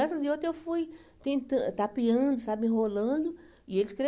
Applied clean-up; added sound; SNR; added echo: none; none; none; none.